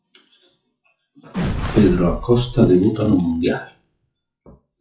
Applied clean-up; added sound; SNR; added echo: classical method WPE with log-MMSE.